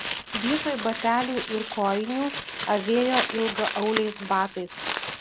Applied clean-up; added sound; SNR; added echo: none; Crumpling, crinkling; 6 dB; none.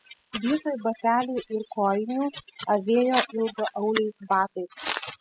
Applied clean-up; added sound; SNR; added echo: classical method spectral subtraction.